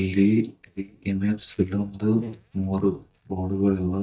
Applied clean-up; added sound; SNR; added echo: neural mask model DeepFilterNet 3.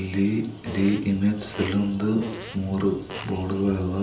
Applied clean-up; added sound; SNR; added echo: none; Fart; 15 dB; reverberation time 1.2 s.